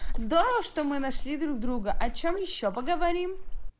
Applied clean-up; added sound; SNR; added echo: neural mask model Resemble Enhance denoiser.